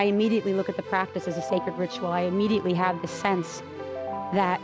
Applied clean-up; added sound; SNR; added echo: none; Keyboard (musical); 10 dB; none.